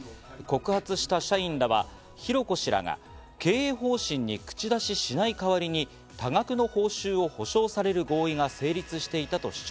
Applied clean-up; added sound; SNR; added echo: none; none; none; none.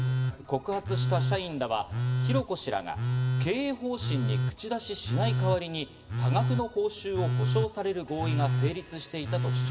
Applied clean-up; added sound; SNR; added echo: none; Telephone; -2 dB; reverberation time 1.2 s.